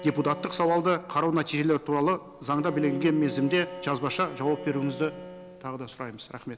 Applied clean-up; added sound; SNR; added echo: none; Bowed string instrument; 14 dB; none.